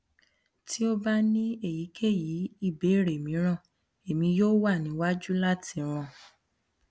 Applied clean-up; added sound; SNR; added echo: none; none; none; none.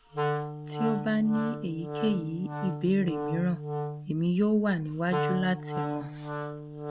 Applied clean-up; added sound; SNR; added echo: none; Wind instrument, woodwind instrument; 5 dB; none.